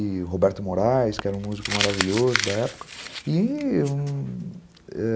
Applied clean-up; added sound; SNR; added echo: none; Crumpling, crinkling; 8 dB; none.